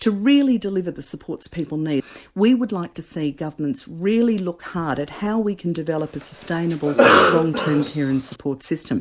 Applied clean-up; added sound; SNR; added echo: none; Cough; -3 dB; none.